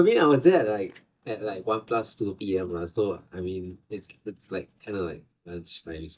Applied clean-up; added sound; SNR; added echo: neural mask model DeepFilterNet 3.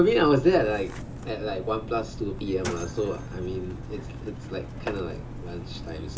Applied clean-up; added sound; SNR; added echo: none; Mechanisms; 8 dB; reverberation time 0.2 s.